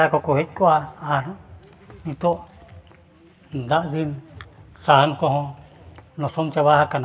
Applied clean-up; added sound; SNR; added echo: none; none; none; reverberation time 0.9 s.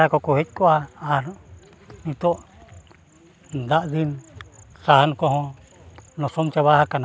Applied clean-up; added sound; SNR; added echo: none; none; none; none.